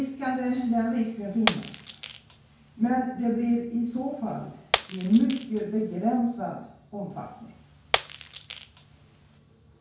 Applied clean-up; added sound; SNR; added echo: none; Shatter; 5 dB; reverberation time 0.5 s.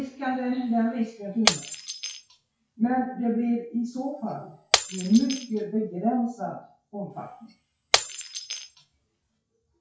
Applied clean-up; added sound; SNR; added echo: classical method WPE with log-MMSE.